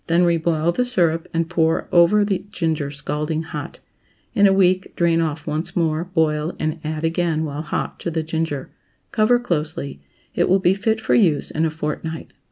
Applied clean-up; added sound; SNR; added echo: none; none; none; none.